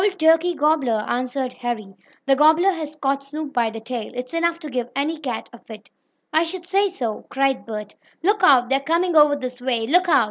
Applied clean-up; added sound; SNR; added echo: none; none; none; none.